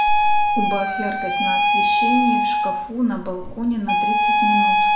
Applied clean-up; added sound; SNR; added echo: none; Wind instrument, woodwind instrument; -5 dB; reverberation time 0.5 s.